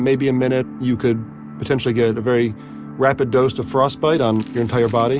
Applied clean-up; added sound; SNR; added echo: none; none; none; none.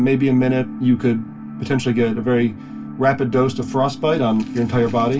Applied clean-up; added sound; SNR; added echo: none; none; none; reverberation time 0.2 s.